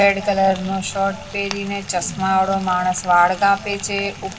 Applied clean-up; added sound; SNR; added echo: none; Frying (food); 18 dB; reverberation time 1.5 s.